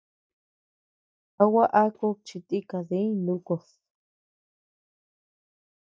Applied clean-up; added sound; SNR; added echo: neural mask model DeepFilterNet 3.